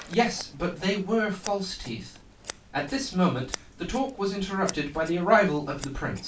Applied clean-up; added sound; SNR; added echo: none; Scissors; 17 dB; reverberation time 0.2 s.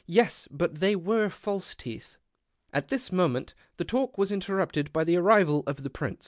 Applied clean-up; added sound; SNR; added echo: none; none; none; none.